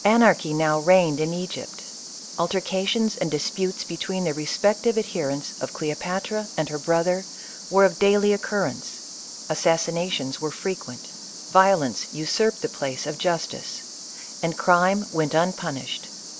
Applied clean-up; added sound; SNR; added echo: none; Cricket; 14 dB; none.